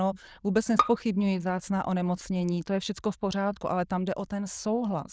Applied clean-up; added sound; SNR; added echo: neural diffusion model UNIVERSE++.